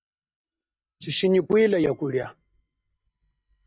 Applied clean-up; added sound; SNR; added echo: neural mask model DeepFilterNet 3.